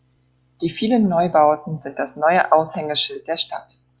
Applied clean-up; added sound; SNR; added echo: none; none; none; none.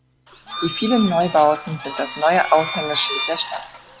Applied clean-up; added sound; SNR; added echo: none; Bird / Fowl + Bowed string instrument; 9 dB; none.